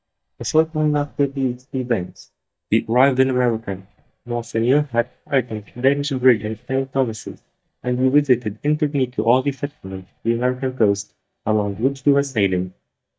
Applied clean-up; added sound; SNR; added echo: neural mask model DeepFilterNet 3.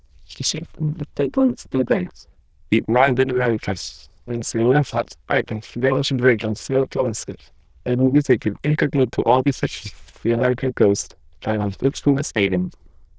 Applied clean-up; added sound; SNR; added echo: neural diffusion model UNIVERSE++.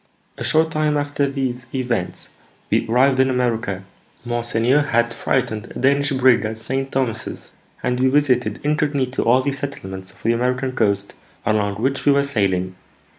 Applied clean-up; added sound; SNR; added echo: none; none; none; none.